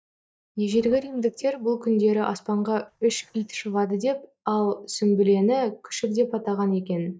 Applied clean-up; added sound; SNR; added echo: neural mask model DeepFilterNet 3.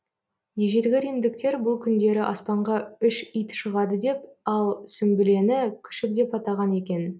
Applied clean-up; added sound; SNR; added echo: none; none; none; none.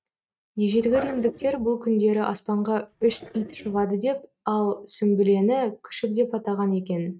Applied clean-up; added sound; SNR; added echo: neural mask model RNNoise.